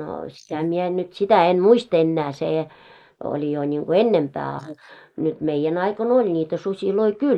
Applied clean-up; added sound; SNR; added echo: neural mask model Resemble Enhance denoiser.